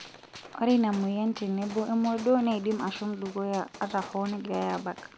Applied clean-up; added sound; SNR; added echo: none; Gunshot, gunfire; 18 dB; none.